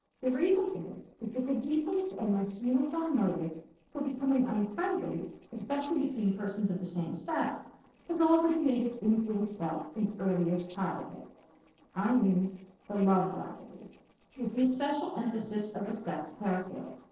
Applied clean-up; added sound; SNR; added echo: neural separator model SepFormer DNS4.